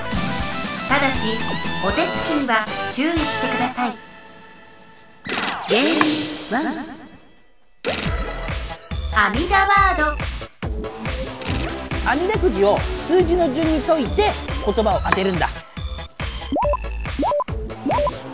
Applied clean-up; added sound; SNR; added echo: none; Domestic sounds, home sounds; 17 dB; none.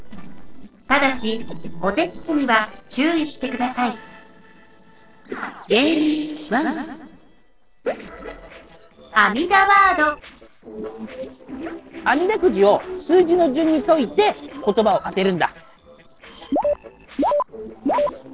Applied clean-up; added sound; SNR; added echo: neural separator model SepFormer DNS4.